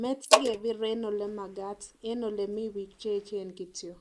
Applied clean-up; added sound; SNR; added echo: neural mask model Resemble Enhance denoiser.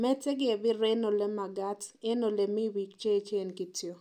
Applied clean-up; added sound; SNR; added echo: none; none; none; none.